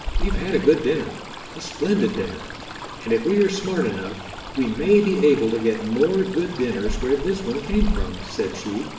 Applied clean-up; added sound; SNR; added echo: none; Stream; 7 dB; reverberation time 0.8 s.